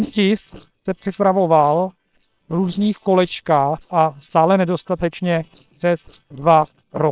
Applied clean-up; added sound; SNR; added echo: neural separator model SepFormer WHAM!.